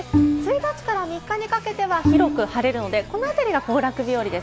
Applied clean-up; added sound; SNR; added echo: none; Bowed string instrument; 0 dB; none.